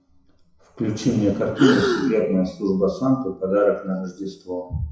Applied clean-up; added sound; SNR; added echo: classical method WPE with log-MMSE.